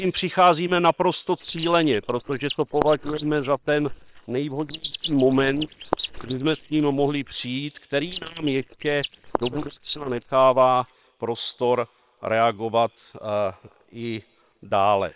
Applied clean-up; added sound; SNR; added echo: neural separator model SepFormer WHAM!.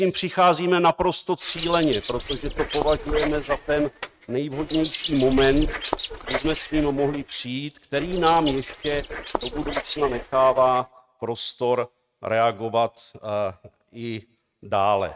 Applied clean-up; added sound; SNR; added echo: neural mask model RNNoise.